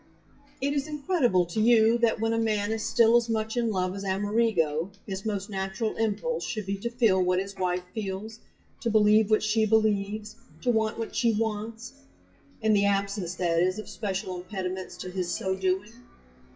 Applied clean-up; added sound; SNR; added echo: classical method WPE with log-MMSE.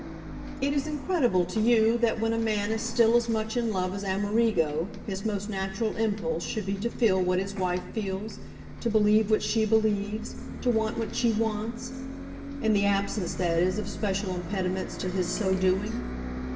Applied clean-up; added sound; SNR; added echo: none; Bus; 10 dB; reverberation time 0.9 s.